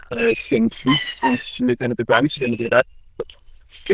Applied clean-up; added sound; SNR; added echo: neural diffusion model UNIVERSE++.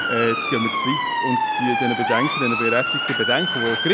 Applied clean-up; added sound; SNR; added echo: none; Motor vehicle (road) / Siren; -1 dB; none.